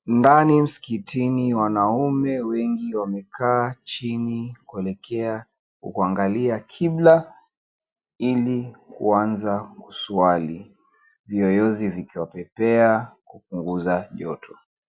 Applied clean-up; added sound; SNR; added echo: none; none; none; none.